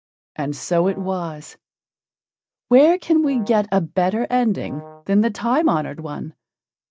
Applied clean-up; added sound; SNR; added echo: neural mask model DeepFilterNet 3.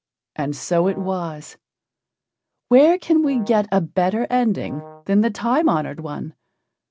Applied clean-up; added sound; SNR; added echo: none; Brass instrument; 20 dB; none.